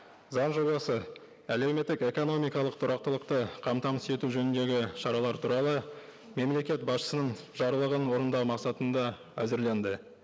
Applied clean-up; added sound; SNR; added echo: none; none; none; none.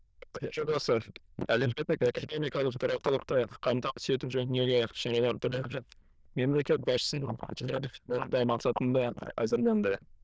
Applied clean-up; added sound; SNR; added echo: neural diffusion model UNIVERSE++.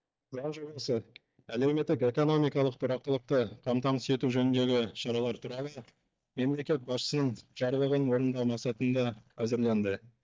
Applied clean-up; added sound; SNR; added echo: neural mask model DeepFilterNet 3.